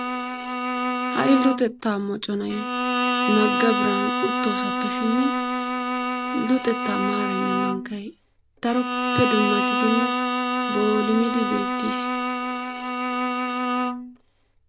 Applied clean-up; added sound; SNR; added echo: none; Bowed string instrument; -1 dB; none.